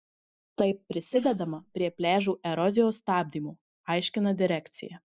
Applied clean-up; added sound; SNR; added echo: neural mask model Resemble Enhance denoiser.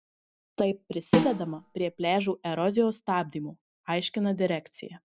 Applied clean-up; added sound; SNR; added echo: none; Snare drum; 0 dB; none.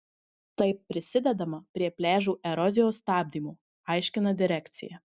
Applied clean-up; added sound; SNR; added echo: none; none; none; none.